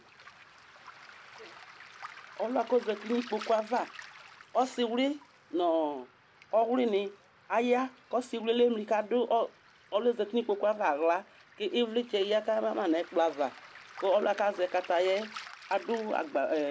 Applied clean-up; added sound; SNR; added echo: none; Waves, surf; 20 dB; none.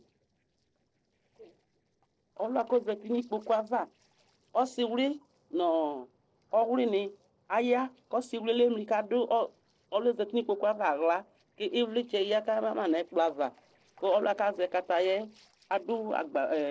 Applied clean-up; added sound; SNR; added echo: neural separator model SepFormer DNS4.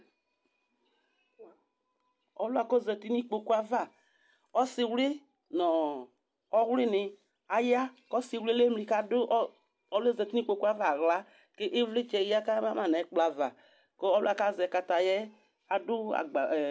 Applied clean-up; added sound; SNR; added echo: none; none; none; none.